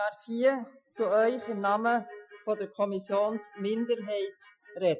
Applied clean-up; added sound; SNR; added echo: classical method Wiener filter.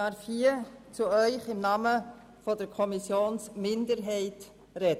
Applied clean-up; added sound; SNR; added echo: none; none; none; none.